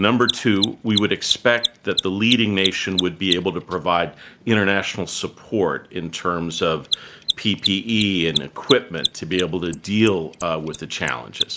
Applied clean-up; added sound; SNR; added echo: neural mask model Resemble Enhance denoiser.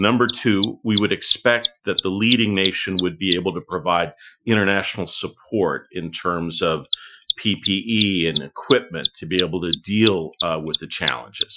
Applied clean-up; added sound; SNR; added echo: classical method Wiener filter.